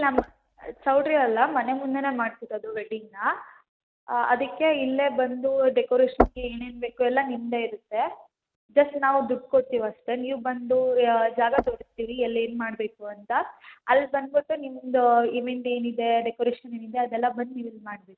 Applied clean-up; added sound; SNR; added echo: neural mask model RNNoise.